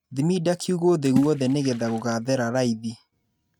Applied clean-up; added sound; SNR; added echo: neural mask model RNNoise.